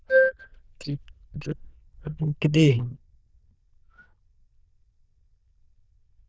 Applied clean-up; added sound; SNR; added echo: neural diffusion model UNIVERSE++.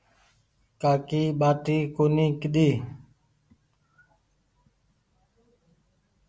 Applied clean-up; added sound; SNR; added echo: none; none; none; none.